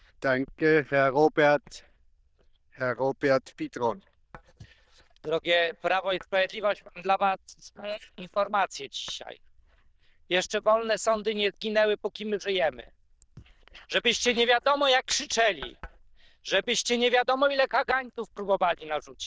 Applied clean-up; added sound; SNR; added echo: neural diffusion model UNIVERSE++.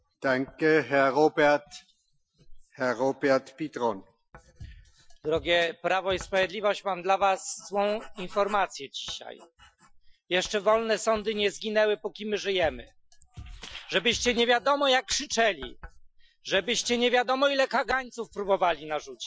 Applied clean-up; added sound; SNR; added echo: classical method Wiener filter.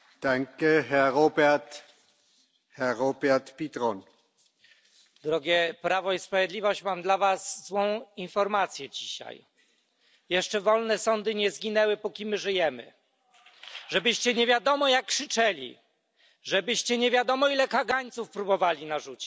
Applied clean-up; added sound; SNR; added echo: none; none; none; none.